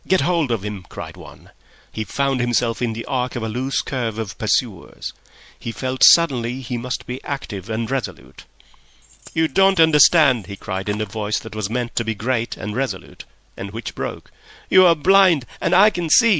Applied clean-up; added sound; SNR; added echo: none; Keys jangling; 19 dB; none.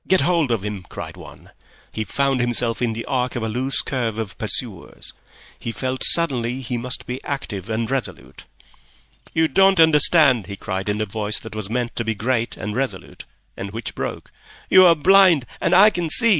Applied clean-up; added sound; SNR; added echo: neural mask model DeepFilterNet 3.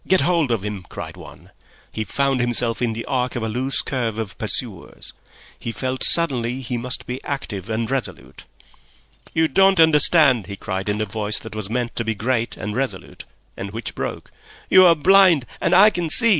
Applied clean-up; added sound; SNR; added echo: neural separator model SepFormer DNS4.